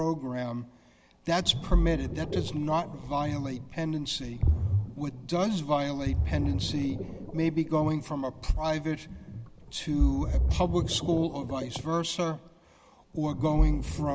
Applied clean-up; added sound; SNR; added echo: none; Ocean; 1 dB; none.